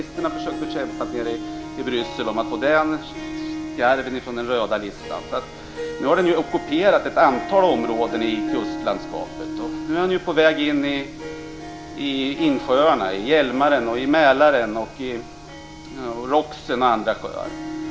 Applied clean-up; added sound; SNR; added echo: none; Harp; 10 dB; reverberation time 0.5 s.